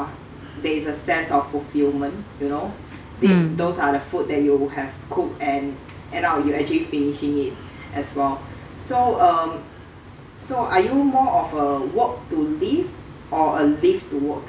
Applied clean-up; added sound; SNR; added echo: none; none; none; none.